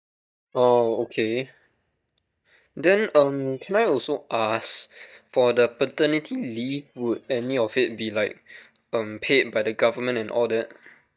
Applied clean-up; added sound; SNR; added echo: neural mask model DeepFilterNet 3.